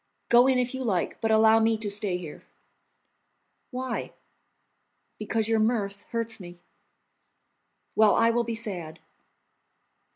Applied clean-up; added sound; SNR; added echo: none; none; none; none.